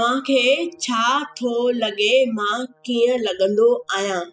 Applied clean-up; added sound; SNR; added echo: classical method spectral subtraction.